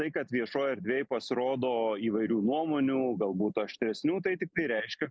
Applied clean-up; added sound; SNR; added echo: none; none; none; none.